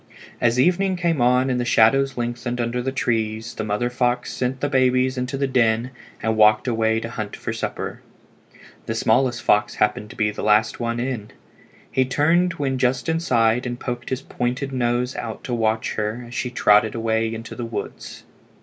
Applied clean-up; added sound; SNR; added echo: none; none; none; none.